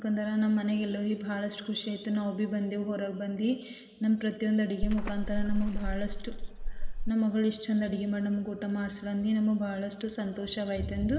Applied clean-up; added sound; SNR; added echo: none; Water / Splash, splatter; -1 dB; reverberation time 1.8 s.